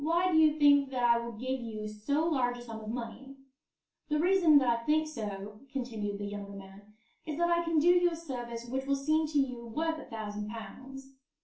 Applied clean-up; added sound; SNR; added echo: none; none; none; reverberation time 0.3 s.